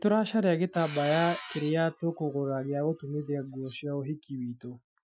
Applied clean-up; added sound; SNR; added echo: classical method Wiener filter.